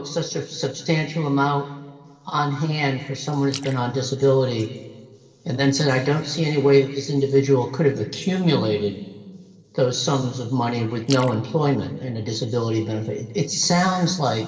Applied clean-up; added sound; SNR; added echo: neural separator model SepFormer DNS4.